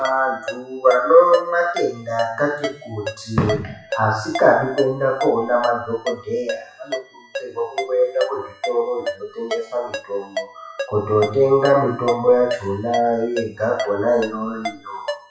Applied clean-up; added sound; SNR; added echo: classical method WPE with log-MMSE.